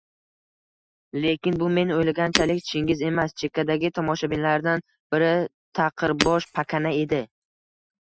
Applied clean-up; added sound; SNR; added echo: classical method Wiener filter.